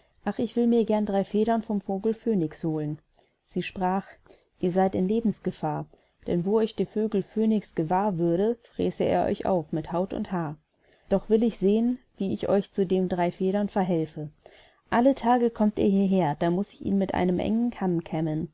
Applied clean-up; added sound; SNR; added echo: none; none; none; none.